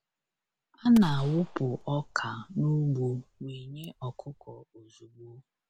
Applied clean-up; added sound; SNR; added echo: none; Gunshot, gunfire; 15 dB; none.